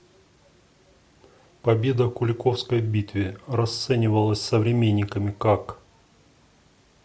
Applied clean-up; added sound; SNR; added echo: none; none; none; none.